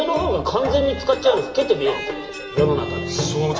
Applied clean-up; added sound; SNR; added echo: none; Bark; 15 dB; reverberation time 3.0 s.